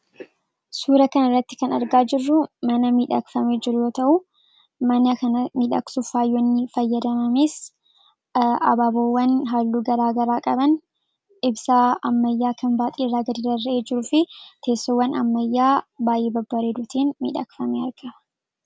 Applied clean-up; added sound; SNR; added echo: none; none; none; none.